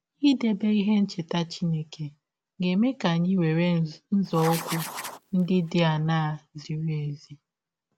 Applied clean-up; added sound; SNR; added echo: none; Writing; 10 dB; none.